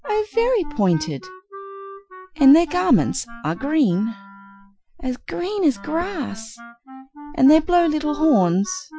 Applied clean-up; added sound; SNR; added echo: classical method Wiener filter.